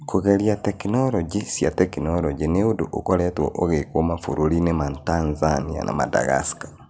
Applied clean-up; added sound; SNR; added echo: none; none; none; none.